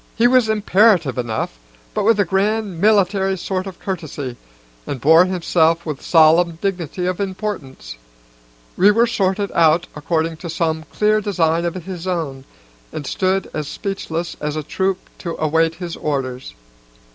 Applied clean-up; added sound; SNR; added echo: none; none; none; none.